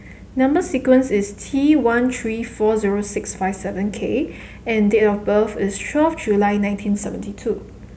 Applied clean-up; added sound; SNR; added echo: none; none; none; none.